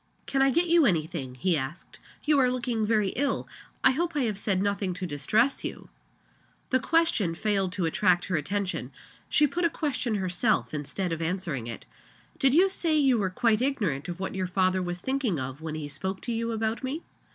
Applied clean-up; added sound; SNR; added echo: none; none; none; none.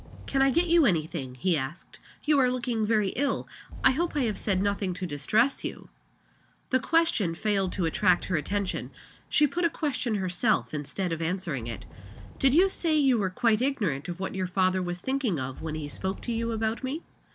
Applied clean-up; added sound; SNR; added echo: none; Fireworks; 17 dB; none.